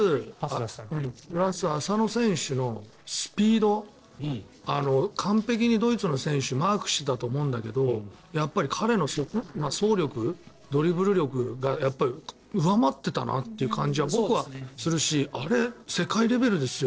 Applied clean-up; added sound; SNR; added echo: neural separator model SepFormer DNS4.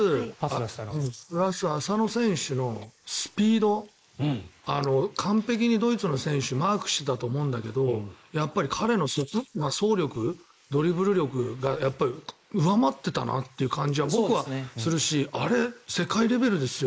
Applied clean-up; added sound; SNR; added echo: neural mask model Resemble Enhance denoiser.